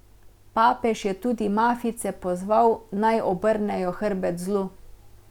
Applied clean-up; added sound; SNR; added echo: none; none; none; none.